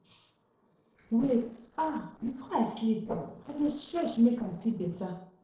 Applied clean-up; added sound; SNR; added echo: neural separator model SepFormer DNS4.